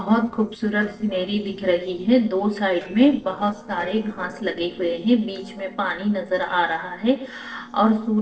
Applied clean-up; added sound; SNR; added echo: neural separator model SepFormer DNS4.